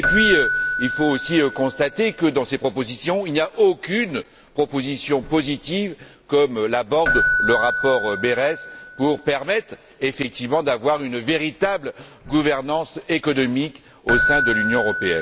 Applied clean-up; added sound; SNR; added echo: none; Keyboard (musical); 5 dB; none.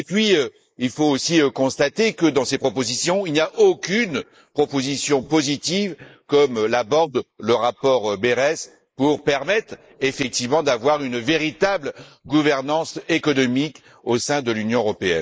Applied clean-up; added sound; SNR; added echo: neural mask model Resemble Enhance denoiser.